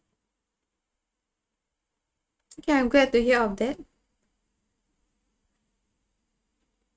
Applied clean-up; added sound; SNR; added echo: neural mask model RNNoise.